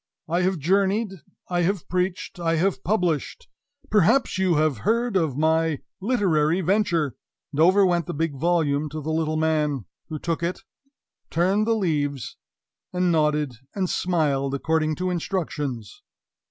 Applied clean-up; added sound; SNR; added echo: none; none; none; none.